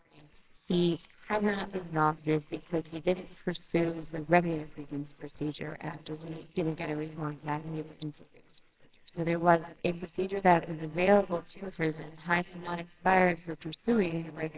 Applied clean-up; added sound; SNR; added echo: neural separator model SepFormer WHAMR!.